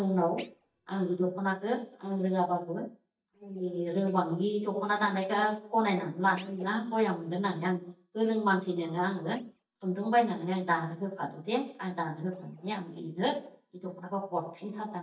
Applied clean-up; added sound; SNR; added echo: neural mask model DeepFilterNet 3.